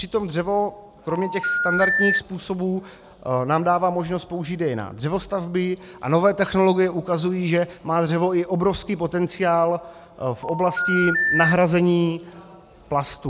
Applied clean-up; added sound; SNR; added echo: none; Telephone; 2 dB; none.